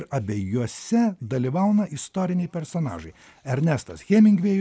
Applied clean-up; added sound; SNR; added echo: none; none; none; none.